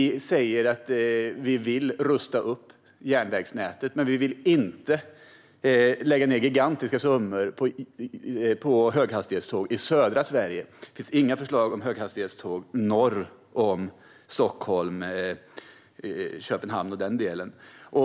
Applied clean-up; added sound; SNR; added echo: none; none; none; none.